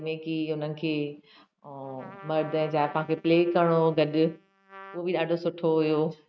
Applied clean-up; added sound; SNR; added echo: neural mask model RNNoise.